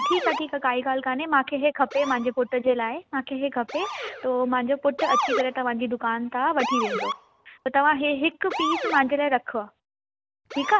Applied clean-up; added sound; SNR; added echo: none; Motor vehicle (road) / Siren; 7 dB; none.